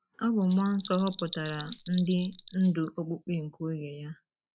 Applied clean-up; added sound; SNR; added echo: none; Bell + Rattle (instrument); 17 dB; none.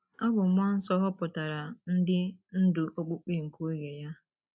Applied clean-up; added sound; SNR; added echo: none; none; none; none.